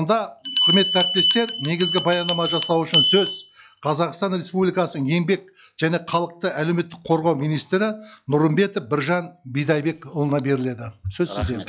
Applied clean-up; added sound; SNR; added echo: classical method log-MMSE.